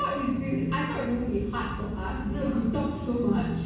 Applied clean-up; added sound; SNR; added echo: none; none; none; reverberation time 1.2 s.